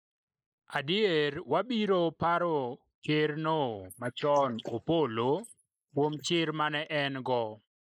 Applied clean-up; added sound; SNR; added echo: neural mask model Resemble Enhance denoiser.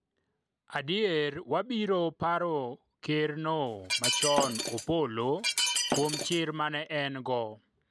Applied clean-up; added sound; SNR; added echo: none; Shatter; 0 dB; none.